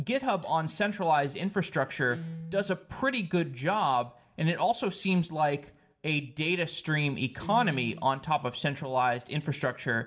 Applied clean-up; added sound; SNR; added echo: none; Guitar; 15 dB; reverberation time 0.3 s.